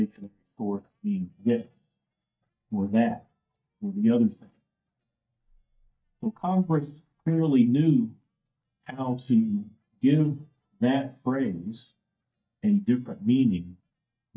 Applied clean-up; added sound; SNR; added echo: neural mask model DeepFilterNet 3.